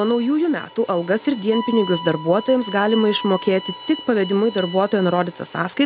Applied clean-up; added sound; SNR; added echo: none; Bowed string instrument; 13 dB; none.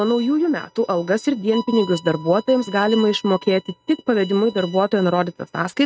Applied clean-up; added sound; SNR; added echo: neural mask model RNNoise.